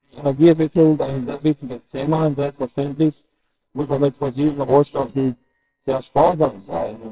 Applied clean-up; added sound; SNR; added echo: neural separator model SepFormer WHAMR!.